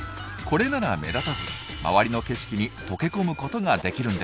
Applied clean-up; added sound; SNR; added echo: none; none; none; none.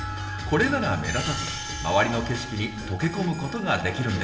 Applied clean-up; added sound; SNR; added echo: none; Wind instrument, woodwind instrument; 15 dB; reverberation time 1.6 s.